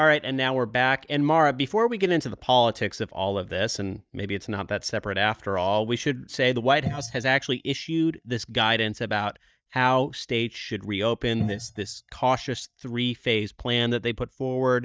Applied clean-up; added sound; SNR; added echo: neural mask model DeepFilterNet 3.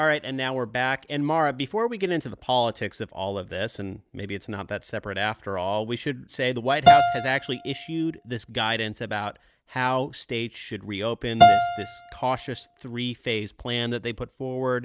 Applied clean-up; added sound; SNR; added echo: none; Piano; -4 dB; none.